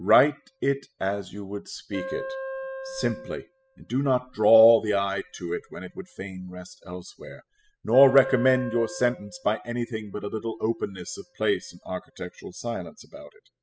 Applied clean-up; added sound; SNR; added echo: classical method spectral subtraction.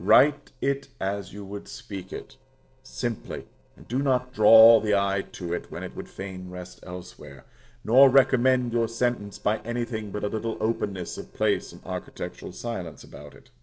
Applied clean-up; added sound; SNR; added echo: neural separator model SepFormer DNS4.